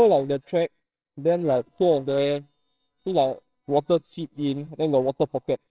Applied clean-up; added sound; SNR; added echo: neural separator model SepFormer WHAMR!.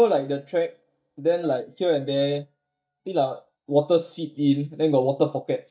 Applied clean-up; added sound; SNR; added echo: neural mask model DeepFilterNet 3.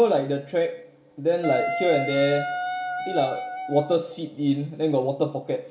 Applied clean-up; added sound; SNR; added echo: none; Wind instrument, woodwind instrument; 5 dB; reverberation time 2.0 s.